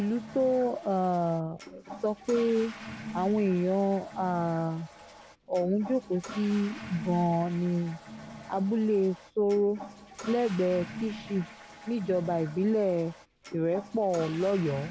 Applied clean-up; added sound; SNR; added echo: none; Toilet flush / Water; 15 dB; none.